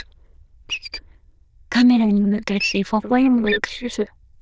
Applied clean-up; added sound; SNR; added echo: neural diffusion model UNIVERSE++.